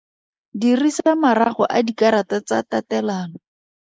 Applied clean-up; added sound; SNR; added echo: neural mask model Resemble Enhance denoiser.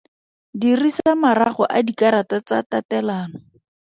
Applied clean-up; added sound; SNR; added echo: none; none; none; none.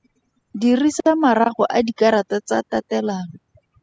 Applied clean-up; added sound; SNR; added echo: classical method spectral subtraction.